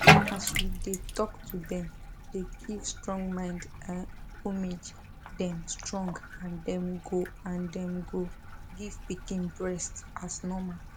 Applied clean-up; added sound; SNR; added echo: none; Bathtub (filling or washing); -4 dB; none.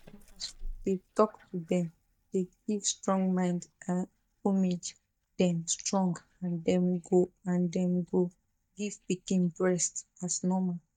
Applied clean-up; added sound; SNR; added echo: neural mask model DeepFilterNet 3.